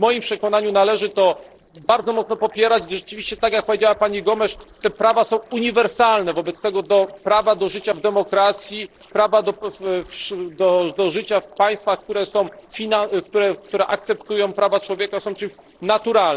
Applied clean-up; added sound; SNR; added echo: neural separator model SepFormer DNS4.